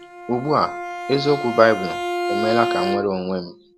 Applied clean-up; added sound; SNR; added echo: none; Bowed string instrument; 5 dB; none.